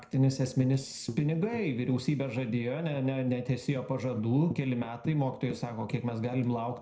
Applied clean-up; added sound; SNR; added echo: neural separator model SepFormer DNS4.